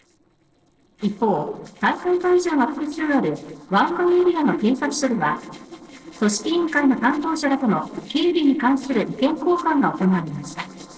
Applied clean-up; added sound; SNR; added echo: neural separator model SepFormer DNS4.